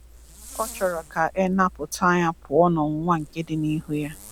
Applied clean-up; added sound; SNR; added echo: none; Zipper (clothing); 20 dB; none.